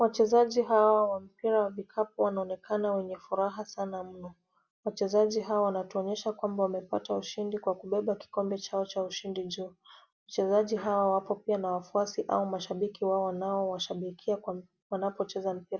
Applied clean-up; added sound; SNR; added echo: none; none; none; none.